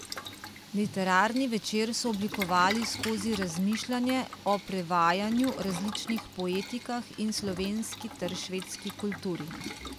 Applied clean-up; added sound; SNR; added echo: none; Boiling; 11 dB; none.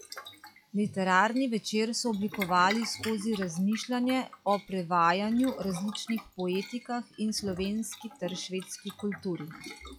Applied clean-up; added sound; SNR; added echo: classical method log-MMSE.